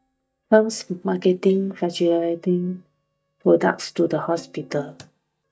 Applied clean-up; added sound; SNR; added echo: neural mask model DeepFilterNet 3.